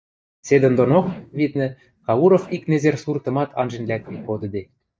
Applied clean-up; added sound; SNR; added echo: neural mask model DeepFilterNet 3.